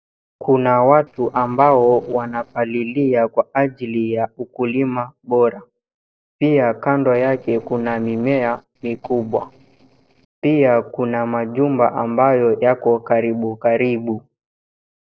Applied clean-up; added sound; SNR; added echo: neural separator model SepFormer DNS4.